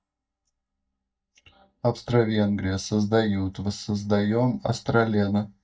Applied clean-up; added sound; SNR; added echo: neural mask model DeepFilterNet 3.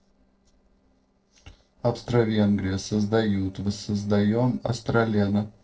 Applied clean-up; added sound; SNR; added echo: neural separator model SepFormer DNS4.